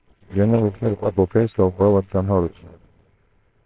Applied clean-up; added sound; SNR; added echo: neural separator model SepFormer WHAMR!.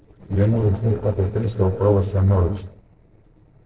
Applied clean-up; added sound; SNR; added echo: neural separator model SepFormer DNS4.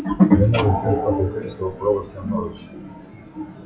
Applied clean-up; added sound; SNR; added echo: classical method WPE with log-MMSE.